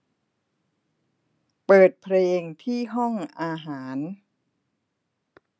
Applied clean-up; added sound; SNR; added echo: none; none; none; none.